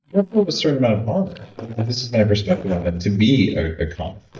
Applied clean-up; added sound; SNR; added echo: neural mask model DeepFilterNet 3.